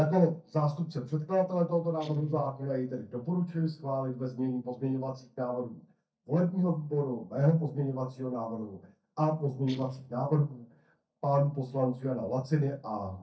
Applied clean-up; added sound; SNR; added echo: neural mask model DeepFilterNet 3.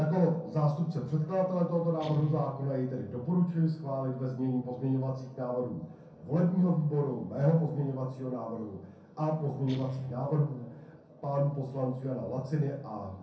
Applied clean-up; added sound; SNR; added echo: none; Guitar; 18 dB; reverberation time 0.5 s.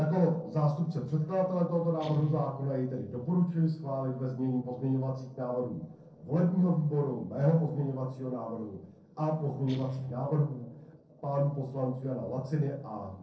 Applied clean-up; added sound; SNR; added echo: neural separator model SepFormer DNS4.